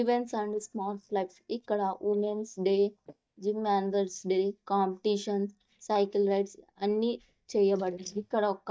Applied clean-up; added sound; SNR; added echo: neural mask model DeepFilterNet 3.